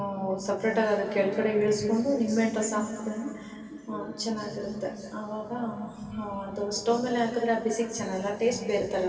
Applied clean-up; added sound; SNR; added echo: none; none; none; reverberation time 2.5 s.